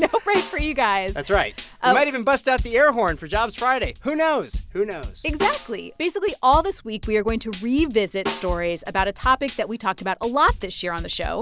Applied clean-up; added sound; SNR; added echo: none; Drum / Drum kit + Snare drum; 11 dB; none.